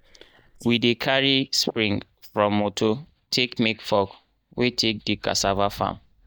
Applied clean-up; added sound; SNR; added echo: neural mask model DeepFilterNet 3.